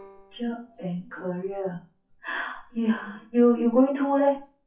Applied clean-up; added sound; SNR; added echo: classical method WPE with log-MMSE.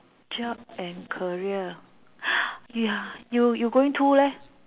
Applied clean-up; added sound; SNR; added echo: none; none; none; none.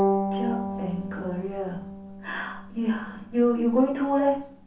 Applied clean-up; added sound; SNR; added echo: none; Bowed string instrument; 5 dB; reverberation time 0.6 s.